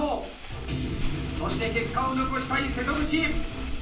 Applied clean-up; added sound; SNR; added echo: none; Crumpling, crinkling; 5 dB; reverberation time 0.6 s.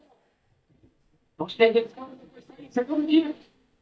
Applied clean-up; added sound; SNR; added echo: neural mask model DeepFilterNet 3.